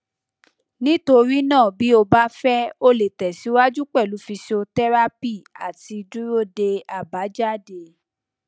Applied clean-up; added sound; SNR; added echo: none; none; none; none.